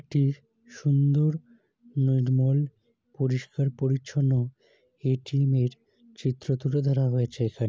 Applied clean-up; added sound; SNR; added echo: none; none; none; none.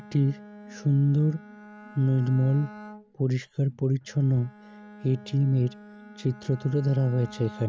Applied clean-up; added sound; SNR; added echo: none; Bowed string instrument; 19 dB; none.